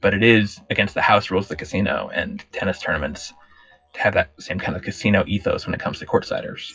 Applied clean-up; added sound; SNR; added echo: classical method WPE with log-MMSE.